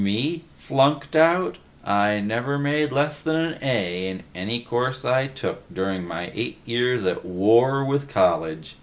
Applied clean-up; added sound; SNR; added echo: none; none; none; none.